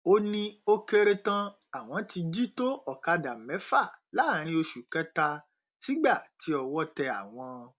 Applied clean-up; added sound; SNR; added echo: none; none; none; none.